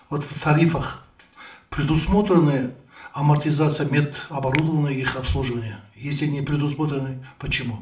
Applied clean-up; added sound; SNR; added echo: none; Finger snapping; 17 dB; reverberation time 0.4 s.